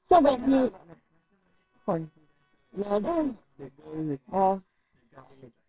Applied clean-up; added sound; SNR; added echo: neural separator model SepFormer WHAMR!.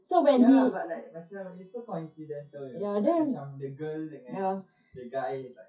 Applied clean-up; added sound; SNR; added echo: classical method WPE with log-MMSE.